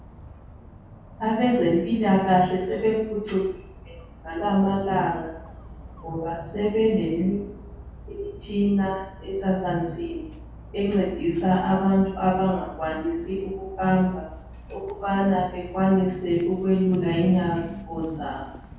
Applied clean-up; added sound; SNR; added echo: none; Dog; 18 dB; reverberation time 0.6 s.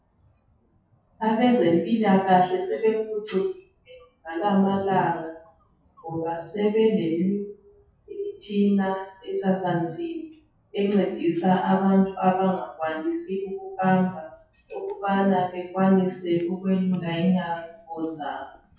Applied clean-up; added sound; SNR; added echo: classical method WPE with log-MMSE.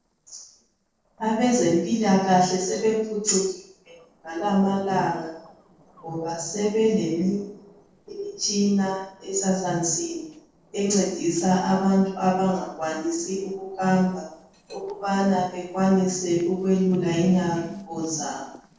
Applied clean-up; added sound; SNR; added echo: neural separator model SepFormer DNS4.